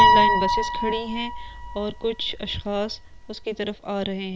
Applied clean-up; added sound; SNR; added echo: none; Piano; -4 dB; none.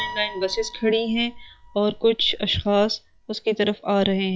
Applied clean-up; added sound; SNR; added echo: classical method log-MMSE.